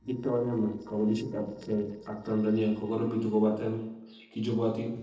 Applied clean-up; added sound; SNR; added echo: neural separator model SepFormer DNS4.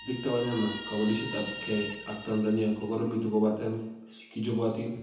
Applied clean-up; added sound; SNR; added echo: none; Guitar; 13 dB; reverberation time 0.9 s.